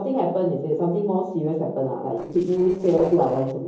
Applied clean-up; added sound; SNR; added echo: neural separator model SepFormer DNS4.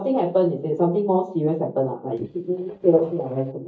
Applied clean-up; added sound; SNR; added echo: neural mask model DeepFilterNet 3.